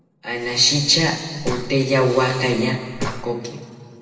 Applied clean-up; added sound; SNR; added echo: none; Breathing; 11 dB; reverberation time 2.3 s.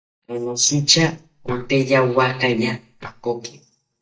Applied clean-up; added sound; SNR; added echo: neural mask model DeepFilterNet 3.